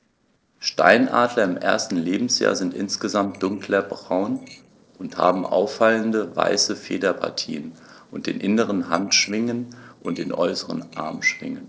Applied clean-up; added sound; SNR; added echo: neural separator model SepFormer DNS4.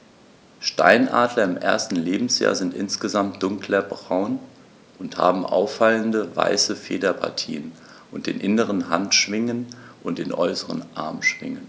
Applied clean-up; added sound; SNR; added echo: none; none; none; none.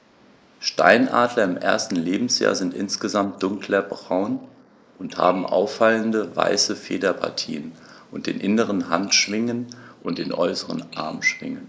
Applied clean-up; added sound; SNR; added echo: neural mask model Resemble Enhance denoiser.